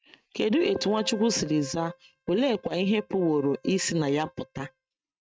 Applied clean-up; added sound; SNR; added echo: neural mask model RNNoise.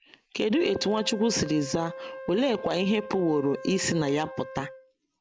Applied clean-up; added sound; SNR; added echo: none; Wind instrument, woodwind instrument; 14 dB; none.